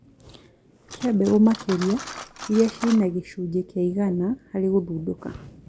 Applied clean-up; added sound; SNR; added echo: none; Cutlery, silverware; 16 dB; none.